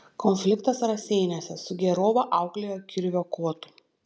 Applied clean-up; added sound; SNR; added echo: none; none; none; none.